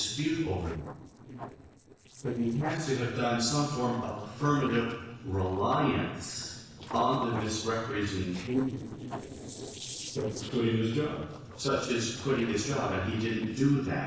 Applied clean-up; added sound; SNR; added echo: neural separator model SepFormer DNS4.